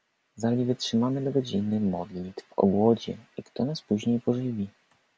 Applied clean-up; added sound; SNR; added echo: none; none; none; none.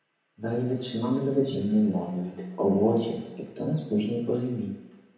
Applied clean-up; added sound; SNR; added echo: none; none; none; reverberation time 0.9 s.